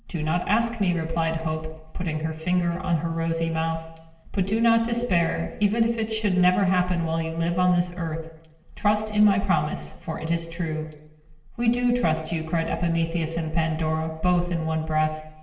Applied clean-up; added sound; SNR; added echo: none; none; none; reverberation time 0.9 s.